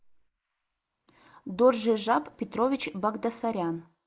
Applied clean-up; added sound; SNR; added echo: neural mask model Resemble Enhance denoiser.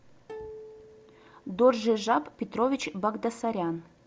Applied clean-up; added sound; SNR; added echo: none; Plucked string instrument; 19 dB; none.